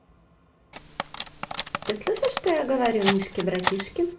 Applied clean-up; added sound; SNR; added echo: none; Cutlery, silverware; 3 dB; reverberation time 0.3 s.